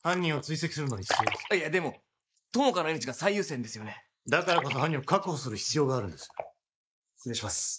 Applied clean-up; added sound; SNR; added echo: neural mask model Resemble Enhance denoiser.